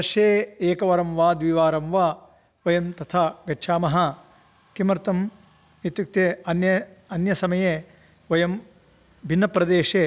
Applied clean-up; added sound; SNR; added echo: none; none; none; none.